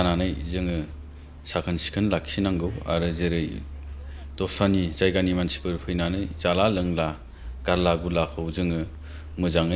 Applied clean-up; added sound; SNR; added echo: none; Truck; 12 dB; none.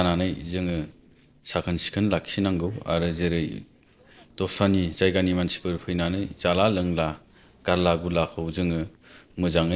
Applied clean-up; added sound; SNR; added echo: neural separator model SepFormer DNS4.